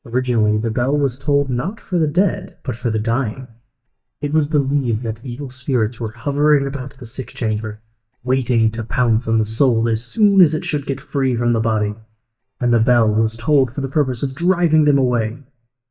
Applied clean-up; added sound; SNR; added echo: neural mask model DeepFilterNet 3.